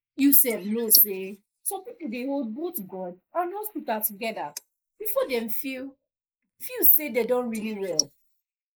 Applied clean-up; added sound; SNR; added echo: neural mask model Resemble Enhance denoiser.